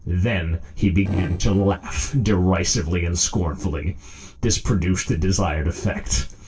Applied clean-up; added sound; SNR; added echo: neural separator model SepFormer DNS4.